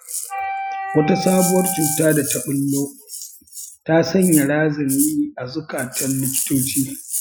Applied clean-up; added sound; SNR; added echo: classical method Wiener filter.